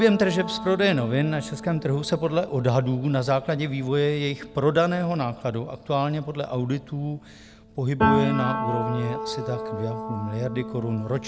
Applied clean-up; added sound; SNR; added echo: none; Piano; 7 dB; none.